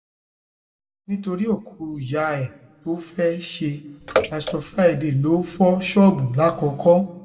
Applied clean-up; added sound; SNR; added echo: none; Bathtub (filling or washing) / Water / Splash, splatter; 9 dB; reverberation time 1.3 s.